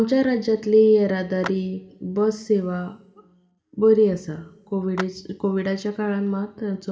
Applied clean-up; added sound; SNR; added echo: none; Clapping; 18 dB; reverberation time 1.2 s.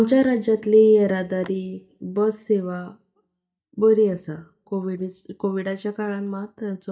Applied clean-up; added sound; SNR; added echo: neural mask model DeepFilterNet 3.